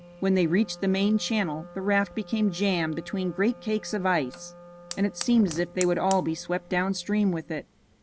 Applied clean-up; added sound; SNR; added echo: none; Wind instrument, woodwind instrument + Fire; 17 dB; none.